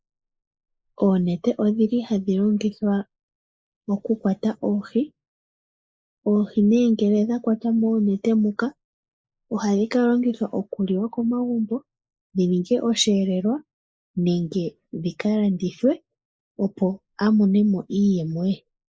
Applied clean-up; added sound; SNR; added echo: neural mask model Resemble Enhance denoiser.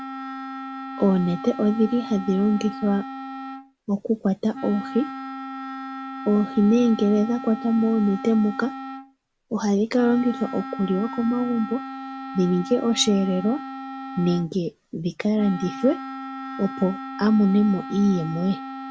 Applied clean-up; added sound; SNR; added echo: none; Wind instrument, woodwind instrument; 11 dB; none.